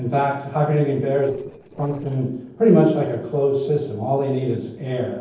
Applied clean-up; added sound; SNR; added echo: neural separator model SepFormer DNS4.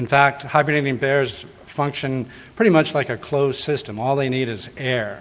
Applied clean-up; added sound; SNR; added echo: none; none; none; none.